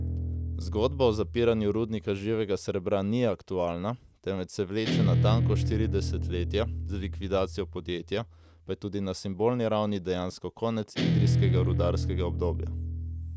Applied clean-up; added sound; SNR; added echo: none; Guitar; 1 dB; none.